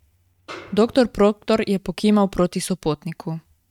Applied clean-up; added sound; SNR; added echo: neural mask model RNNoise.